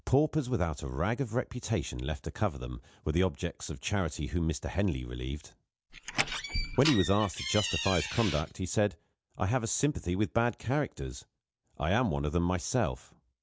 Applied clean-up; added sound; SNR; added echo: none; Door; 4 dB; none.